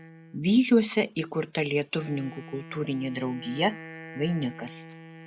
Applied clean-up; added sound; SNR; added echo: none; Wind instrument, woodwind instrument; 17 dB; none.